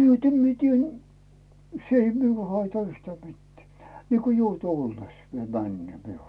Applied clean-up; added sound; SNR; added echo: none; none; none; none.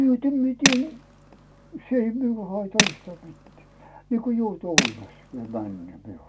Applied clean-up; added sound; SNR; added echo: none; Tools; -1 dB; none.